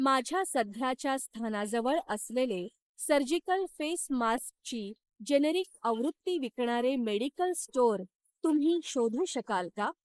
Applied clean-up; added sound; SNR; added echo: neural mask model Resemble Enhance denoiser.